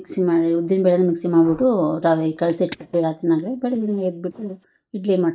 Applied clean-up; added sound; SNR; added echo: neural mask model DeepFilterNet 3.